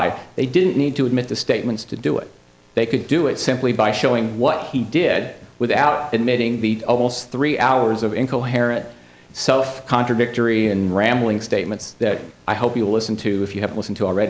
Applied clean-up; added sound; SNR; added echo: none; none; none; none.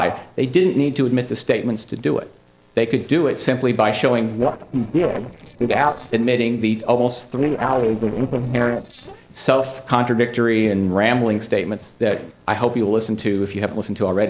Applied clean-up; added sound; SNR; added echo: neural separator model SepFormer DNS4.